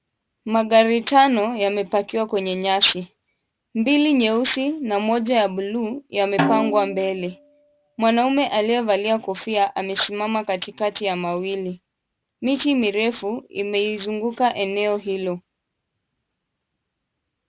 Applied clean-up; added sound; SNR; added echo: none; Snare drum; 6 dB; none.